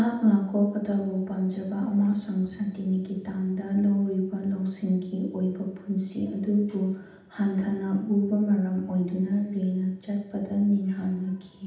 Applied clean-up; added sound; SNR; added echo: none; none; none; reverberation time 0.8 s.